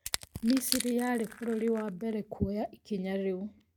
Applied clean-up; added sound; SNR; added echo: neural mask model RNNoise.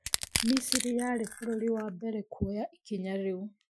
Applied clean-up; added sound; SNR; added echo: classical method Wiener filter.